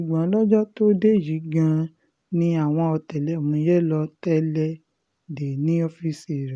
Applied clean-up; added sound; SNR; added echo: none; none; none; none.